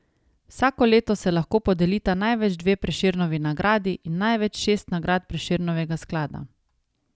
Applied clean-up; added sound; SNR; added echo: none; none; none; none.